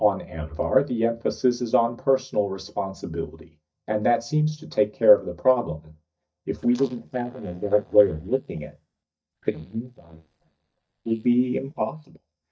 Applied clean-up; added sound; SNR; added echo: neural mask model DeepFilterNet 3.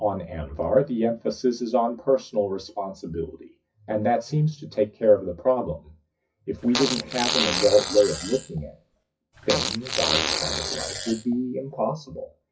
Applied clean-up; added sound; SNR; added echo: classical method WPE with log-MMSE.